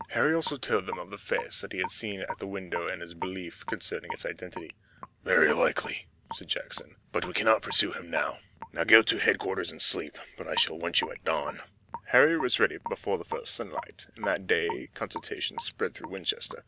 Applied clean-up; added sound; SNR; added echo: none; Raindrop / Drip; 14 dB; none.